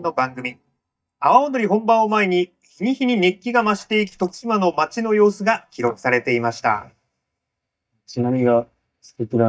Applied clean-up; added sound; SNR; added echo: neural mask model DeepFilterNet 3.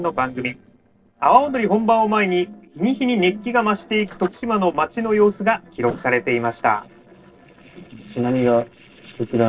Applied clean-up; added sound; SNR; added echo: neural separator model SepFormer DNS4.